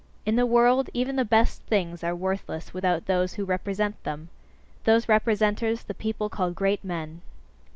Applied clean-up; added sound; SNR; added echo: none; none; none; none.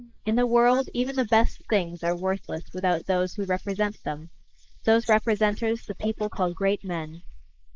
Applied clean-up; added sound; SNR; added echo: neural mask model Resemble Enhance denoiser.